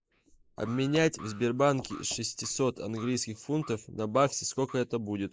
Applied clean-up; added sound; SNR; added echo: neural mask model Resemble Enhance denoiser.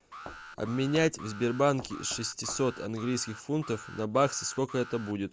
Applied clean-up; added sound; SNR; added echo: none; Alarm + Knock; 15 dB; none.